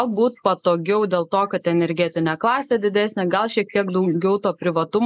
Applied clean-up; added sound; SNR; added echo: neural mask model Resemble Enhance denoiser.